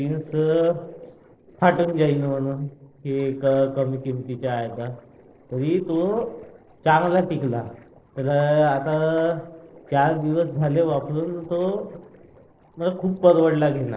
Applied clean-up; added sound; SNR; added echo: neural separator model SepFormer DNS4.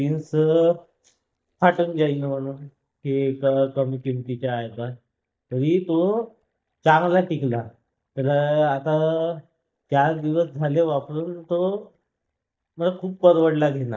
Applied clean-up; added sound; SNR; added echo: neural mask model DeepFilterNet 3.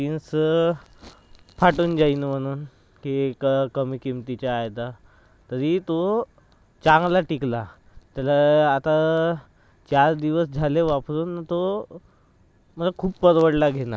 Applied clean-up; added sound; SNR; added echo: none; none; none; none.